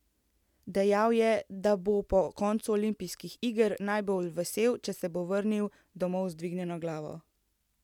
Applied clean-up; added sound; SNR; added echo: none; none; none; none.